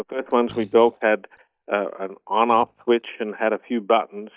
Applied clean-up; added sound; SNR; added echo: neural mask model DeepFilterNet 3.